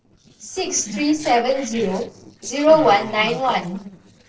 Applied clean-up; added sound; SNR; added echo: neural separator model SepFormer DNS4.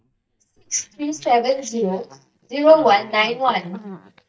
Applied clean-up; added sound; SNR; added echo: neural mask model DeepFilterNet 3.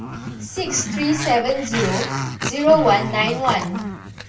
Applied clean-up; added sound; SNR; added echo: none; Growling; 7 dB; reverberation time 0.2 s.